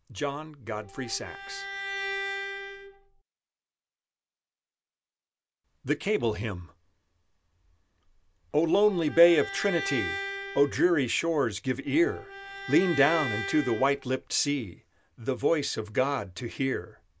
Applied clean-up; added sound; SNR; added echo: none; Bowed string instrument; 8 dB; none.